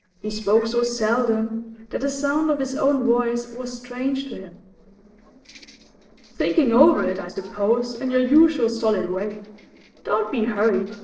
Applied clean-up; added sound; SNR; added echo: neural separator model SepFormer DNS4.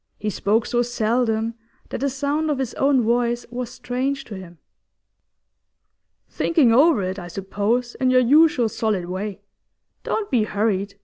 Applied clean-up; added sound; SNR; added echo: none; none; none; none.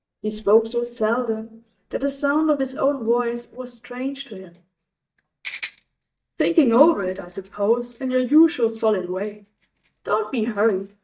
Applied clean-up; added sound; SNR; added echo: neural mask model DeepFilterNet 3.